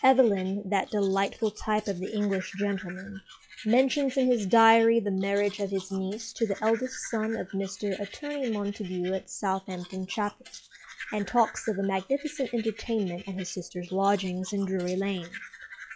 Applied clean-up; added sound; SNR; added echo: classical method log-MMSE.